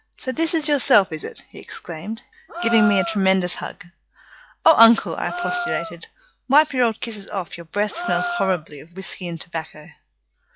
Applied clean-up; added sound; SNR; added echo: classical method log-MMSE.